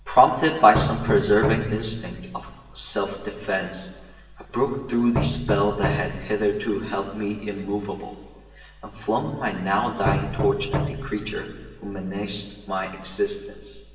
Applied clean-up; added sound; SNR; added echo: none; Knock; 5 dB; reverberation time 1.2 s.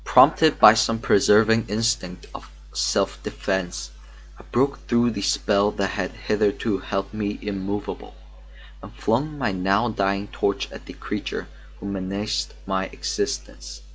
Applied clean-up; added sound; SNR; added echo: none; none; none; none.